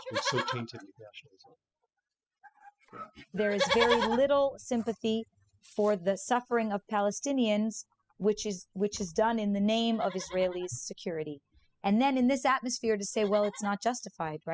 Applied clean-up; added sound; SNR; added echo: classical method spectral subtraction.